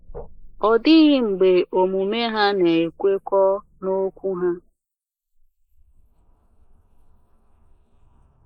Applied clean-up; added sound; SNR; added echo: neural mask model Resemble Enhance denoiser.